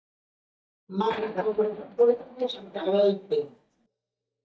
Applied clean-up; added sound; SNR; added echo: neural mask model DeepFilterNet 3.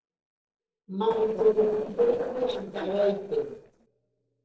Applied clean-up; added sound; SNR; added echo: neural separator model SepFormer DNS4.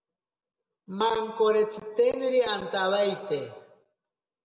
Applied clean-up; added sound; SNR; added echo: none; none; none; none.